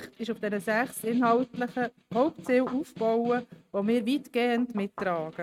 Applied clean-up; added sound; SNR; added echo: neural mask model RNNoise.